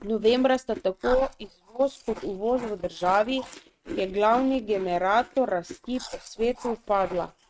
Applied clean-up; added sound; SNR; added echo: neural mask model RNNoise.